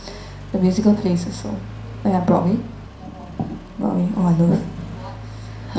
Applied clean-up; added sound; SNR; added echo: none; Accelerating, revving, vroom; 13 dB; reverberation time 0.5 s.